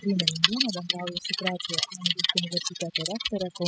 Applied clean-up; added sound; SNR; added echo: classical method spectral subtraction.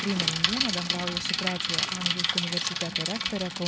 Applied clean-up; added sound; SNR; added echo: none; Bicycle; -4 dB; none.